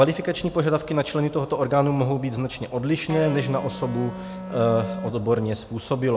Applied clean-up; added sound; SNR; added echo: none; Electric guitar; 9 dB; none.